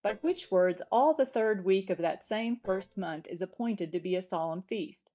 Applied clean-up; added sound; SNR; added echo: neural mask model DeepFilterNet 3.